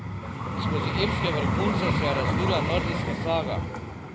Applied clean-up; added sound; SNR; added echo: none; Vehicle; -4 dB; none.